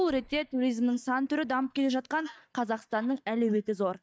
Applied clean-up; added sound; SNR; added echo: neural mask model DeepFilterNet 3.